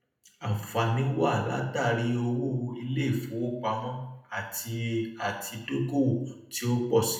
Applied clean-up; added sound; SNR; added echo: none; none; none; reverberation time 0.7 s.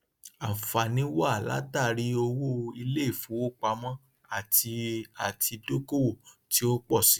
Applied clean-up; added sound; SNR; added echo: none; none; none; none.